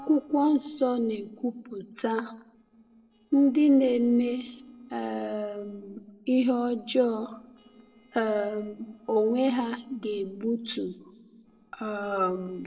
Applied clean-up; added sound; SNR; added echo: neural separator model SepFormer DNS4.